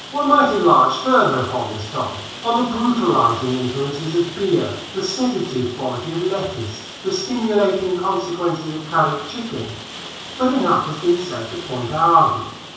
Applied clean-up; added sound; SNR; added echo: none; Rain; 14 dB; reverberation time 0.7 s.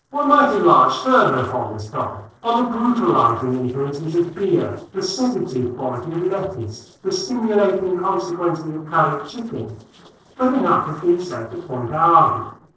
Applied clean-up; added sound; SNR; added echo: neural separator model SepFormer DNS4.